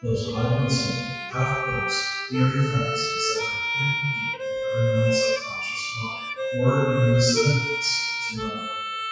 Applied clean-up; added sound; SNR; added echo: classical method WPE with log-MMSE.